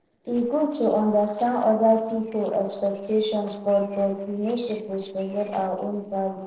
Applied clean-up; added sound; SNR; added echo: neural separator model SepFormer DNS4.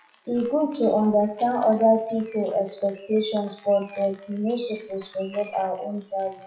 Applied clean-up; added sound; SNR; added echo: classical method WPE with log-MMSE.